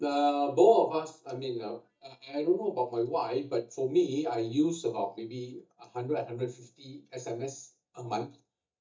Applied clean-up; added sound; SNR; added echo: neural mask model DeepFilterNet 3.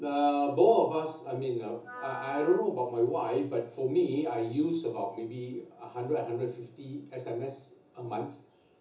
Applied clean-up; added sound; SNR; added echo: none; Wind instrument, woodwind instrument; 15 dB; reverberation time 0.6 s.